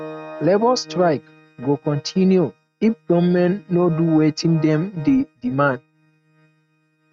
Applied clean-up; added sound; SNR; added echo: neural mask model RNNoise.